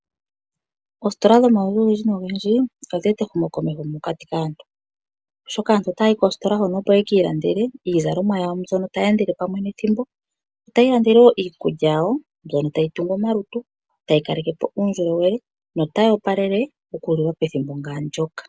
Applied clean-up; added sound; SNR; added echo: none; none; none; none.